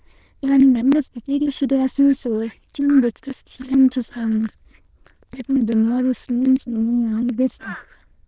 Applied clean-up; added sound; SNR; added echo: neural diffusion model UNIVERSE++.